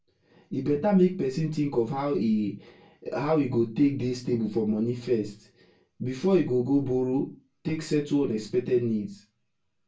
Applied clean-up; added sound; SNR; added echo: none; none; none; reverberation time 0.2 s.